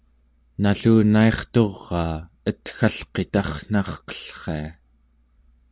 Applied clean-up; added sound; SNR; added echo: none; none; none; none.